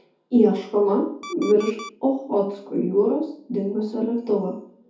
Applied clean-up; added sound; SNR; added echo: none; Alarm; 17 dB; reverberation time 0.6 s.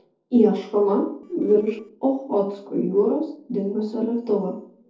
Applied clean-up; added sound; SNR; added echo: neural separator model SepFormer DNS4.